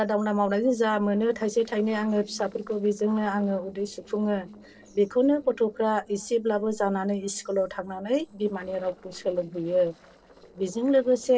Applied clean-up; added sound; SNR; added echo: neural separator model SepFormer DNS4.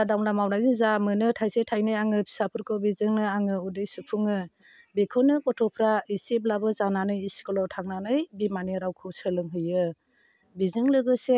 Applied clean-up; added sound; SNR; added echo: none; none; none; none.